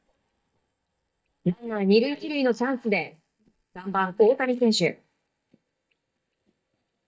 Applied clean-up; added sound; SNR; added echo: neural mask model DeepFilterNet 3.